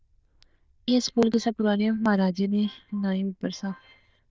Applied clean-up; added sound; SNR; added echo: neural diffusion model UNIVERSE++.